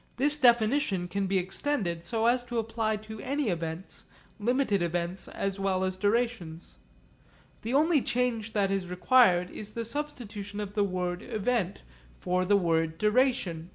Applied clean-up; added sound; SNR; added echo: none; none; none; none.